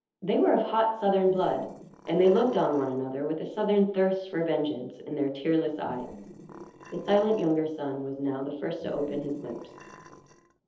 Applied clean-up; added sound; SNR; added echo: neural separator model SepFormer DNS4.